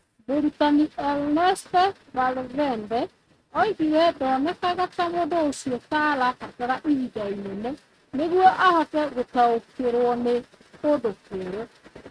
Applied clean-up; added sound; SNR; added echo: neural mask model RNNoise.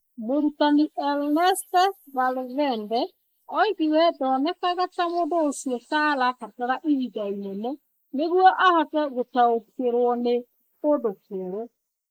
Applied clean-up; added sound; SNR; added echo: neural mask model Resemble Enhance denoiser.